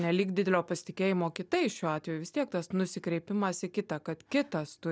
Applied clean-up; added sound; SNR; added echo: none; none; none; none.